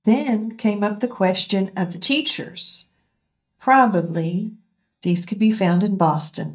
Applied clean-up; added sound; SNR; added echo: neural mask model DeepFilterNet 3.